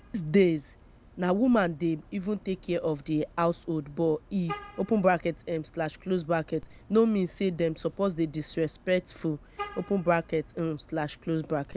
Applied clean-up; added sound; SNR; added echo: none; Vehicle horn, car horn, honking; 20 dB; none.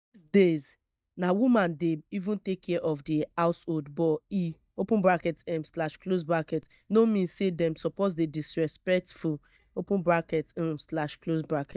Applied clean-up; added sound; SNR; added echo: neural mask model DeepFilterNet 3.